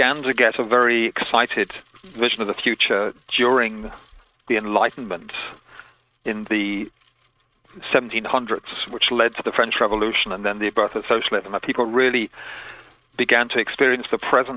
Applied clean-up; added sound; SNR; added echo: neural mask model RNNoise.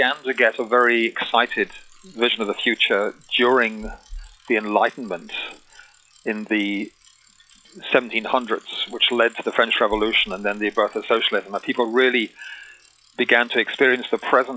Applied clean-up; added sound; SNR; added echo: classical method log-MMSE.